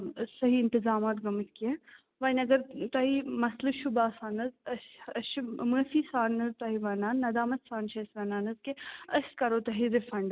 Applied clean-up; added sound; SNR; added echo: none; none; none; none.